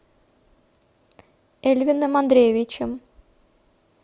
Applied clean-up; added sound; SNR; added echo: none; none; none; none.